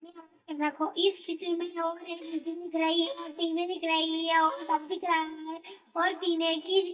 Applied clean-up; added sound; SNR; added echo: neural mask model DeepFilterNet 3.